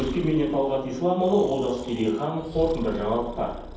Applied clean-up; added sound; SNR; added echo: none; Breathing; 15 dB; reverberation time 0.9 s.